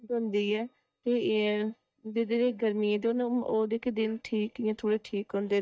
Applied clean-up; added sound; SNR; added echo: neural mask model DeepFilterNet 3.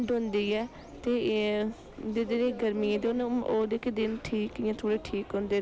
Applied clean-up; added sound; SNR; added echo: none; none; none; none.